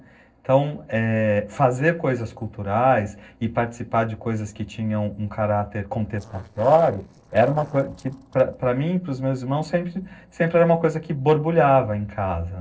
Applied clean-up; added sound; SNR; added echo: neural separator model SepFormer DNS4.